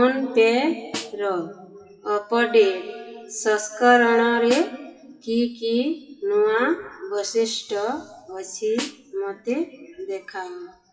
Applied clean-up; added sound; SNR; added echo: classical method WPE with log-MMSE.